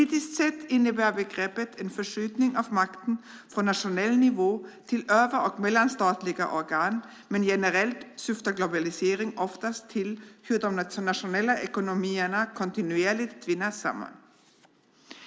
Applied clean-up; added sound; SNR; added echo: none; none; none; none.